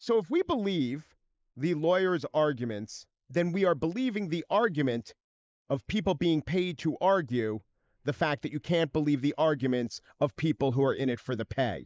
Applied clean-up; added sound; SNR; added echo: neural mask model Resemble Enhance denoiser.